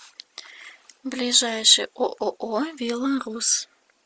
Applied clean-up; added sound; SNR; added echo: none; none; none; none.